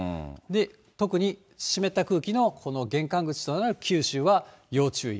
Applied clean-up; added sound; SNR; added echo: none; none; none; none.